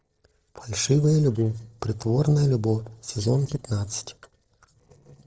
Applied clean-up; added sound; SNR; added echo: neural separator model SepFormer DNS4.